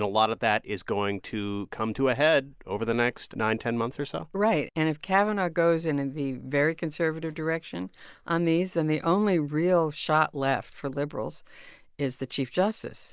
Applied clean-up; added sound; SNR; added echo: none; none; none; none.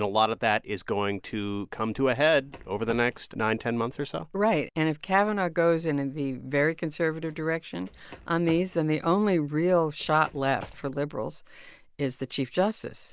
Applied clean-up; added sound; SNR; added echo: none; Run; 20 dB; none.